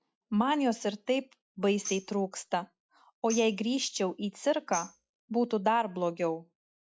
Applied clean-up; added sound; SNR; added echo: classical method log-MMSE.